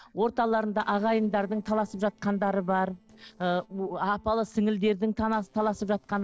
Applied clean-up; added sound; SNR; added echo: neural separator model SepFormer DNS4.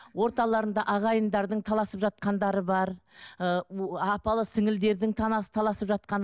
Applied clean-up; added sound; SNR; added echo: none; none; none; none.